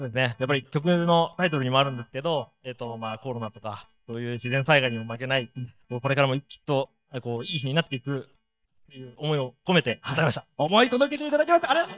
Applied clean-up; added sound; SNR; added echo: neural mask model DeepFilterNet 3.